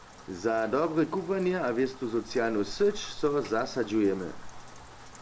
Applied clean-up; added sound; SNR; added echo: none; Rain; 14 dB; none.